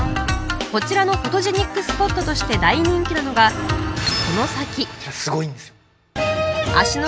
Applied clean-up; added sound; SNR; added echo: none; none; none; none.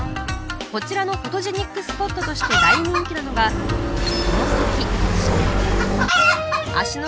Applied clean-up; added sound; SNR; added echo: none; Chicken, rooster + Motorcycle; -5 dB; none.